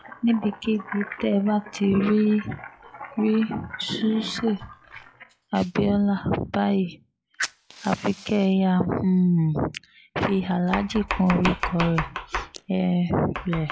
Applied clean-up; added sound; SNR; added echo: classical method log-MMSE.